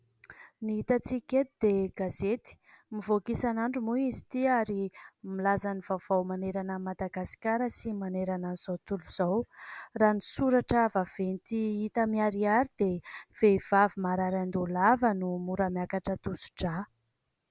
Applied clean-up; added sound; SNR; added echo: none; none; none; none.